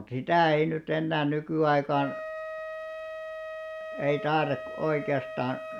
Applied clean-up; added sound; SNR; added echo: none; Wind instrument, woodwind instrument; 11 dB; none.